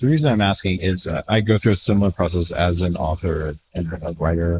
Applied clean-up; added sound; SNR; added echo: neural mask model Resemble Enhance denoiser.